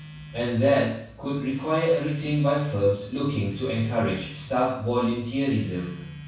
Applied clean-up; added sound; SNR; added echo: none; Telephone; 18 dB; reverberation time 0.7 s.